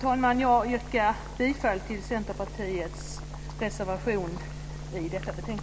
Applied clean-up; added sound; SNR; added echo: none; Boiling; 18 dB; none.